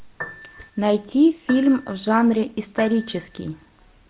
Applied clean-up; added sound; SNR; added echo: none; Piano; 18 dB; none.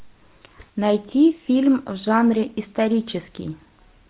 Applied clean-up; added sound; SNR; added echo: none; none; none; none.